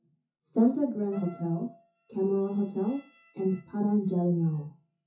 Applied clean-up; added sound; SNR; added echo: classical method WPE with log-MMSE.